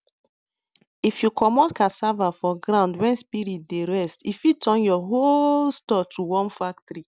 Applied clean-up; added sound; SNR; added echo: none; none; none; none.